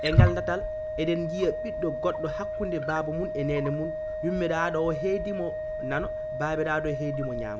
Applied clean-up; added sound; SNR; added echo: none; Wild animals + Organ; 0 dB; none.